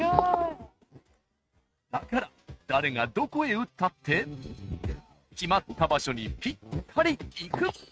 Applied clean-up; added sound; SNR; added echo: neural mask model RNNoise.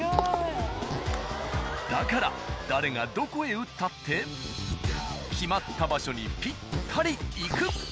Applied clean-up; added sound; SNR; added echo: none; Fart; 10 dB; none.